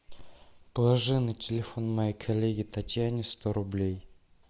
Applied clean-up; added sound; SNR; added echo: none; none; none; none.